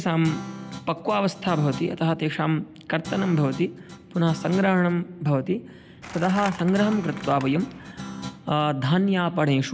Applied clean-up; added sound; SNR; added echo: none; Guitar + Skateboard; 14 dB; none.